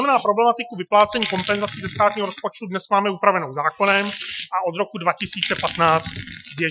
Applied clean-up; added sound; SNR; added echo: classical method Wiener filter.